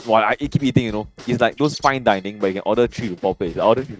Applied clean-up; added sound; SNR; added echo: neural mask model RNNoise.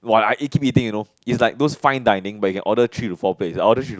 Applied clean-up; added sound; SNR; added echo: none; none; none; none.